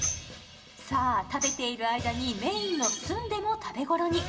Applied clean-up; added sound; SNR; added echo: none; Tambourine; 8 dB; reverberation time 1.7 s.